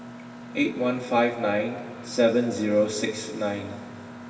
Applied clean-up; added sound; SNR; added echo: none; Mechanisms; 15 dB; reverberation time 2.2 s.